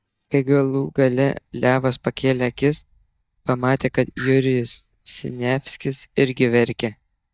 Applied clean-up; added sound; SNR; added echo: neural mask model DeepFilterNet 3.